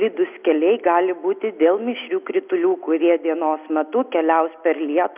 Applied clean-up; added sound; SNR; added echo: none; none; none; none.